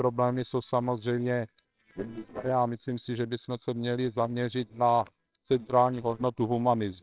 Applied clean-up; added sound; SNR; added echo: neural separator model SepFormer WHAMR!.